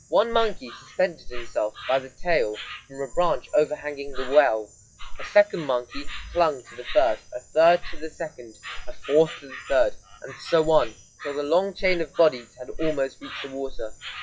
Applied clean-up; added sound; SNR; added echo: classical method WPE with log-MMSE.